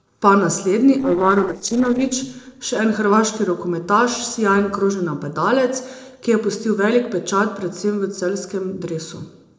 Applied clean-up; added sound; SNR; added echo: neural separator model SepFormer DNS4.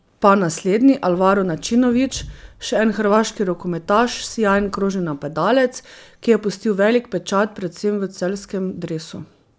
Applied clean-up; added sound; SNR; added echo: none; none; none; none.